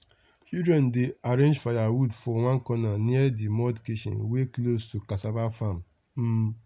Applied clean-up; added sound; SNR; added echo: none; none; none; none.